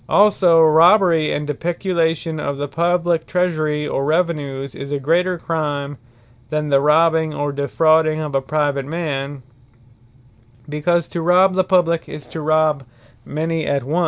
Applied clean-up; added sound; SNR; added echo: none; none; none; none.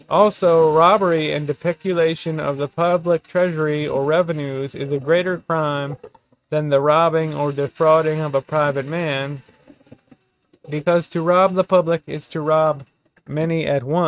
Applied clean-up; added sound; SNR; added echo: neural mask model RNNoise.